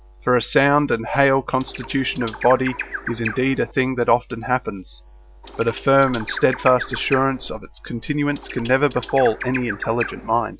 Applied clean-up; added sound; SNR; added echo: none; Bird; 11 dB; none.